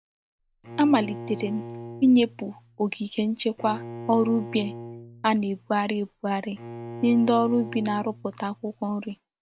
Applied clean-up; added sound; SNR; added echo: none; Bowed string instrument; 14 dB; none.